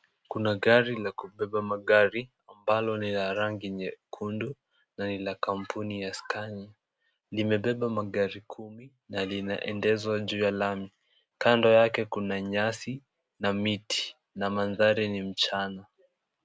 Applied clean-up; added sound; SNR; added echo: none; none; none; none.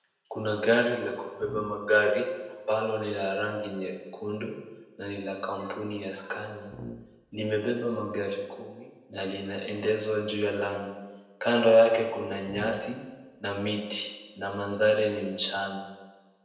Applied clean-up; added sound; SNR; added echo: none; Brass instrument; 16 dB; reverberation time 1.0 s.